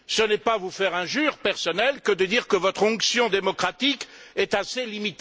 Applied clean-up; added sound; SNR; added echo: none; none; none; none.